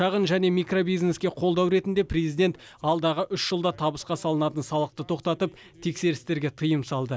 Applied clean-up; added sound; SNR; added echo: none; none; none; none.